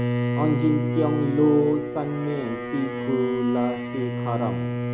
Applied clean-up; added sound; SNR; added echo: none; Bowed string instrument; 2 dB; none.